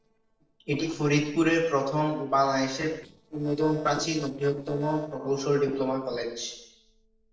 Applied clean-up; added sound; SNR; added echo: neural separator model SepFormer DNS4.